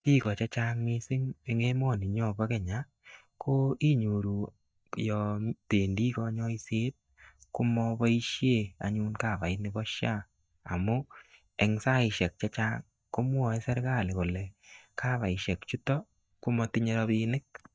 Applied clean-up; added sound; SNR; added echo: neural mask model DeepFilterNet 3.